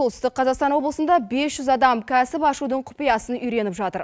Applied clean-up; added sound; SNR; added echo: none; none; none; none.